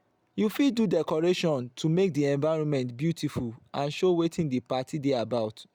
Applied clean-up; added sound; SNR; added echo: none; none; none; none.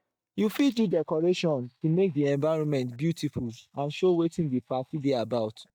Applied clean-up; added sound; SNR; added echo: neural mask model DeepFilterNet 3.